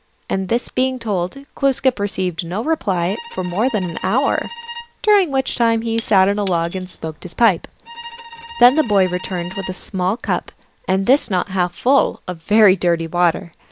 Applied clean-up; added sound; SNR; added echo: none; Shatter / Crushing + Bowed string instrument; 17 dB; none.